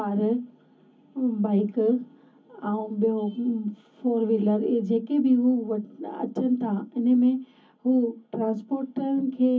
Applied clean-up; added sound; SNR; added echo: none; none; none; reverberation time 0.3 s.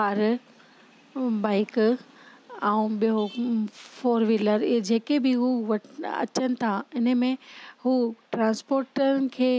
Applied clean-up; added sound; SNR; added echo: none; none; none; none.